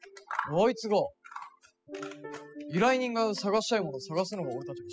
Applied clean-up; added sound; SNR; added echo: classical method spectral subtraction.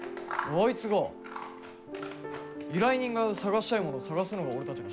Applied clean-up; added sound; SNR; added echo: none; Scissors; 13 dB; none.